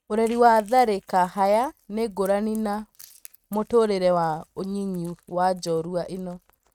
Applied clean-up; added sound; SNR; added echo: neural mask model RNNoise.